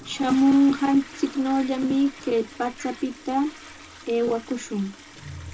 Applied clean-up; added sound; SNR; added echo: none; Toilet flush; 17 dB; reverberation time 0.2 s.